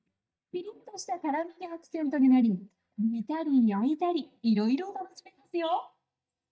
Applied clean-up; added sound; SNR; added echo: neural mask model DeepFilterNet 3.